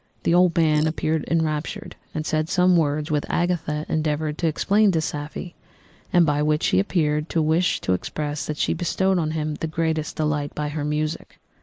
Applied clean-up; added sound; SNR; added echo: neural mask model Resemble Enhance denoiser.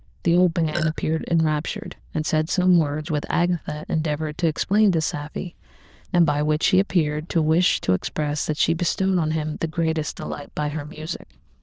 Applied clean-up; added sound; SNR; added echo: neural diffusion model UNIVERSE++.